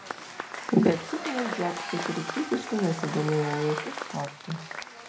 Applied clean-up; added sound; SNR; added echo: none; Applause / Crowd / Cheering; 7 dB; reverberation time 0.5 s.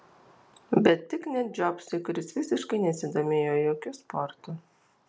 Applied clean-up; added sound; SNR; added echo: none; none; none; none.